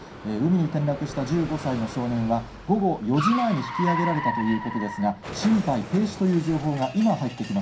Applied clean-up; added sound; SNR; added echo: none; Car; 9 dB; reverberation time 0.3 s.